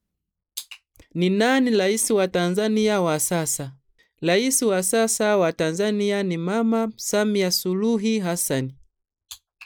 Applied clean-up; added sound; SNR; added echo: none; none; none; none.